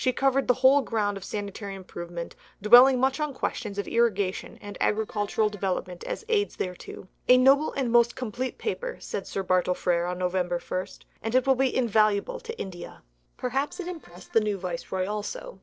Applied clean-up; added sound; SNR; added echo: neural separator model SepFormer DNS4.